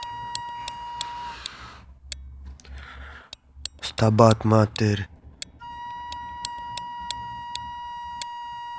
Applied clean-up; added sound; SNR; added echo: none; Wind instrument, woodwind instrument + Tick; 10 dB; none.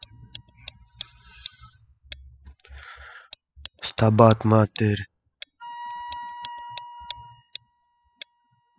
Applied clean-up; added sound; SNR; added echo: classical method spectral subtraction.